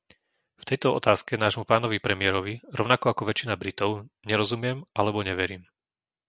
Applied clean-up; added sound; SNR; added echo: none; none; none; none.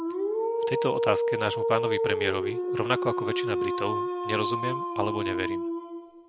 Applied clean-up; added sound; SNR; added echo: none; Dog; -3 dB; none.